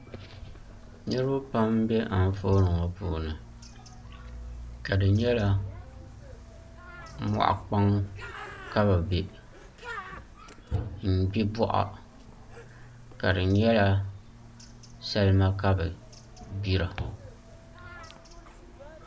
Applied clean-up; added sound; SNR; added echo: none; Bird; 18 dB; none.